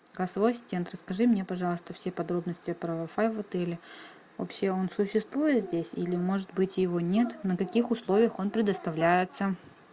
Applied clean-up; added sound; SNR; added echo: none; none; none; none.